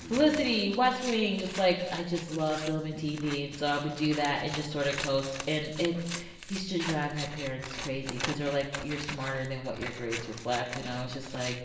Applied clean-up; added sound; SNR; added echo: none; Scissors; 11 dB; reverberation time 0.9 s.